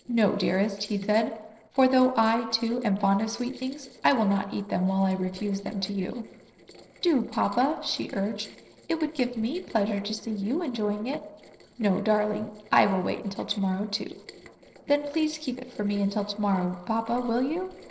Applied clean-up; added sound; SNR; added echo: neural separator model SepFormer DNS4.